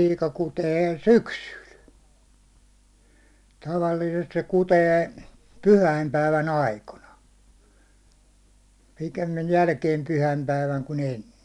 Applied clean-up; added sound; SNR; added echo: none; none; none; none.